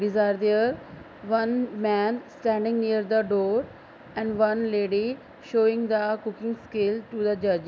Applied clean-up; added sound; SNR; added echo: none; none; none; none.